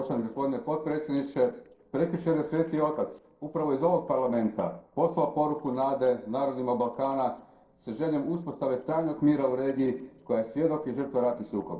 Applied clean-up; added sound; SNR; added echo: neural separator model SepFormer DNS4.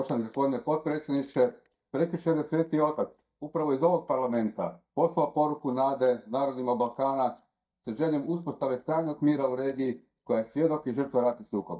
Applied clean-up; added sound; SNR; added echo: neural mask model DeepFilterNet 3.